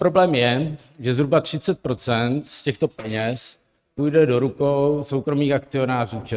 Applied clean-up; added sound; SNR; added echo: neural mask model RNNoise.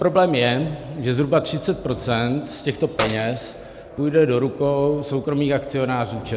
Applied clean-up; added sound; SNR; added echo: none; Keys jangling; 17 dB; none.